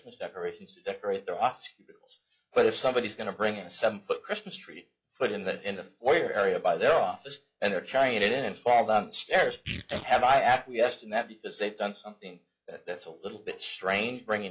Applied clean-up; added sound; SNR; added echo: classical method log-MMSE.